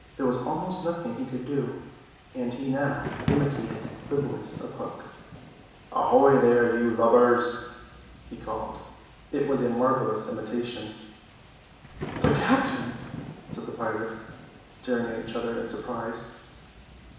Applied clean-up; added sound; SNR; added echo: none; Thunder / Rain; 11 dB; reverberation time 1.1 s.